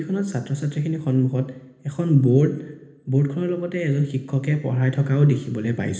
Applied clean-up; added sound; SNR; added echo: none; none; none; reverberation time 1.1 s.